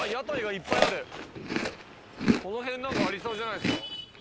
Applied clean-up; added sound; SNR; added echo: none; Chewing, mastication; -3 dB; none.